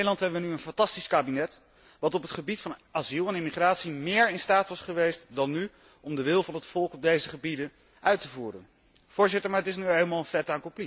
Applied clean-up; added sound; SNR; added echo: none; none; none; none.